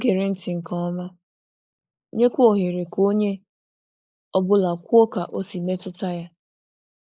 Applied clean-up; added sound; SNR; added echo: neural mask model Resemble Enhance denoiser.